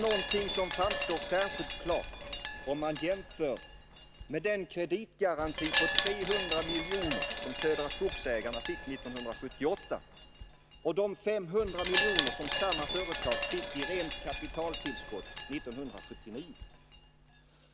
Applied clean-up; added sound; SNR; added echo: none; Wind chime; -4 dB; none.